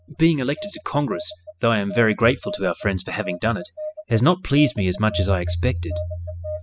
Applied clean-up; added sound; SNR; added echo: classical method spectral subtraction.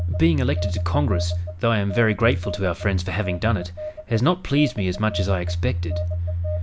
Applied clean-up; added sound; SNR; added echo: none; Telephone; 3 dB; none.